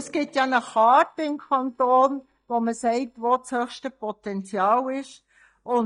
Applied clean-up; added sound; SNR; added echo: neural mask model DeepFilterNet 3.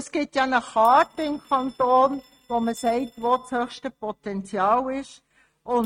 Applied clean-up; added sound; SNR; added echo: neural mask model RNNoise.